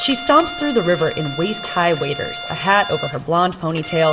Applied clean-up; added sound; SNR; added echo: none; Bowed string instrument; 11 dB; reverberation time 1.0 s.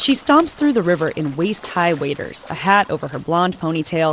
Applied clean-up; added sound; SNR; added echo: none; none; none; none.